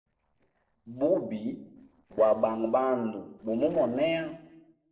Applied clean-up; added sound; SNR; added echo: neural separator model SepFormer DNS4.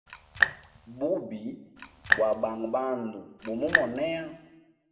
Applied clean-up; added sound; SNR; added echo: none; Raindrop; -1 dB; reverberation time 0.8 s.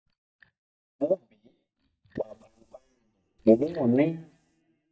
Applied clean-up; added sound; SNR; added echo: neural mask model DeepFilterNet 3.